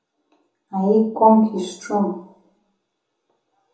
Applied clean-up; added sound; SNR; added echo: none; none; none; reverberation time 1.0 s.